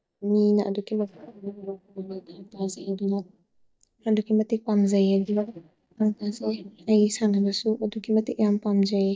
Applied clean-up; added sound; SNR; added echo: neural mask model DeepFilterNet 3.